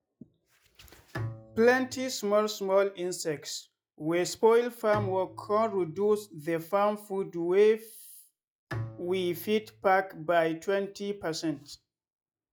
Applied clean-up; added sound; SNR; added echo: classical method log-MMSE.